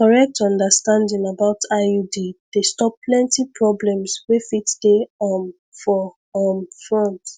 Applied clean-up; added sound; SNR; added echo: none; none; none; none.